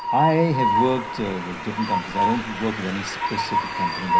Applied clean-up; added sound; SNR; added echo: none; Train; 0 dB; reverberation time 0.4 s.